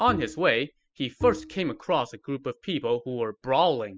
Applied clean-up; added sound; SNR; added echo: classical method spectral subtraction.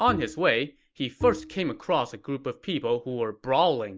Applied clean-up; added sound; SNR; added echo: none; Bowed string instrument; 12 dB; none.